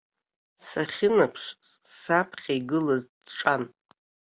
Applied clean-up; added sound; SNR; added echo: none; none; none; none.